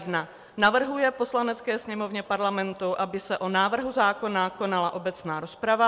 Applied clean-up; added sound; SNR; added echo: none; none; none; none.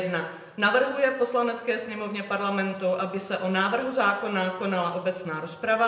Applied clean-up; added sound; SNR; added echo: none; none; none; reverberation time 0.8 s.